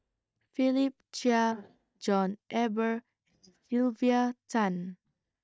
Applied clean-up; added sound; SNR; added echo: neural mask model DeepFilterNet 3.